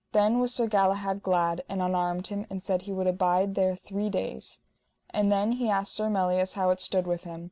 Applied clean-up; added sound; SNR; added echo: none; none; none; none.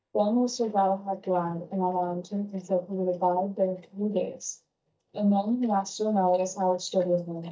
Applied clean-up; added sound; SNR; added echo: neural mask model DeepFilterNet 3.